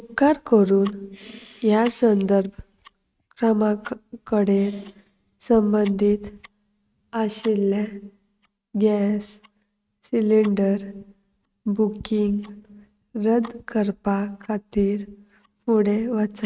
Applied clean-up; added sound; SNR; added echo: neural mask model RNNoise.